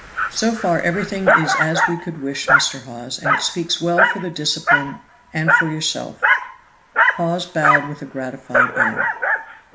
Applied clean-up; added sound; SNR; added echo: none; Dog; -4 dB; none.